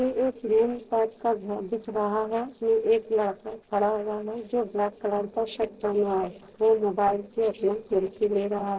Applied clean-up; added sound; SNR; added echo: neural separator model SepFormer DNS4.